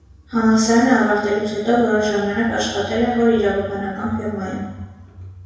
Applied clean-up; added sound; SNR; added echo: none; none; none; reverberation time 1.1 s.